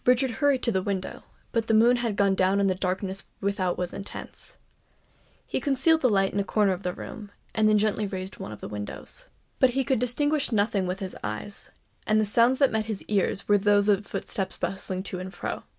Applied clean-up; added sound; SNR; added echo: none; none; none; none.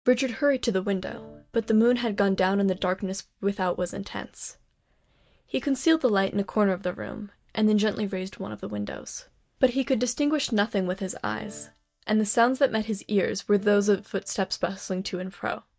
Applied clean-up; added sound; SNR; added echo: neural mask model DeepFilterNet 3.